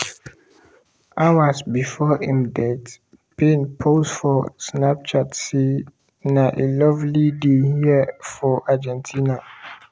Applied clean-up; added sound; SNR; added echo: none; none; none; none.